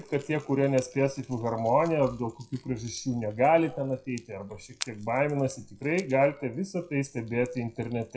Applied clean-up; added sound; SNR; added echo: classical method WPE with log-MMSE.